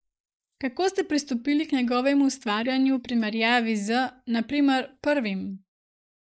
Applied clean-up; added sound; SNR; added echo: neural mask model Resemble Enhance denoiser.